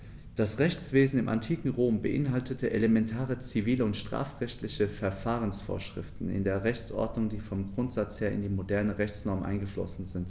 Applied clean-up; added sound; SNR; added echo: none; none; none; none.